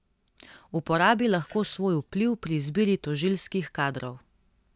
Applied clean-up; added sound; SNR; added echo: neural mask model DeepFilterNet 3.